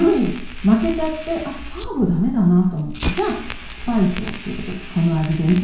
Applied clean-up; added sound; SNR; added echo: none; Fire; 9 dB; reverberation time 0.6 s.